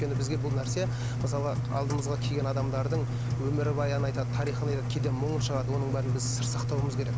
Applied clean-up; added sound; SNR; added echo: none; Engine; -3 dB; none.